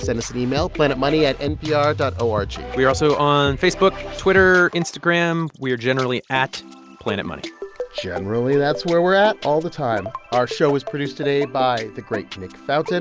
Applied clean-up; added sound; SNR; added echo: none; none; none; none.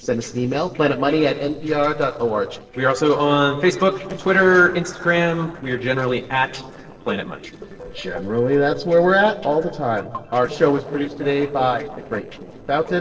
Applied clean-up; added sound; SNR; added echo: neural separator model SepFormer DNS4.